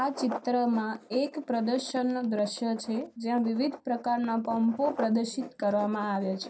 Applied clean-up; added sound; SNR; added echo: none; Writing; 15 dB; reverberation time 0.3 s.